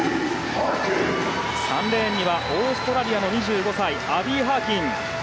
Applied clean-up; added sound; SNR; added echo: none; none; none; none.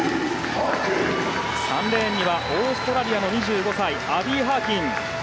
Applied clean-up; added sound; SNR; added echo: none; Applause / Clapping; 14 dB; none.